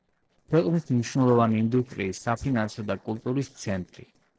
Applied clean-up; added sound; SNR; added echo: neural separator model SepFormer DNS4.